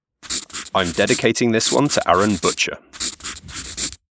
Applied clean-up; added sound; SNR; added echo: neural mask model Resemble Enhance denoiser.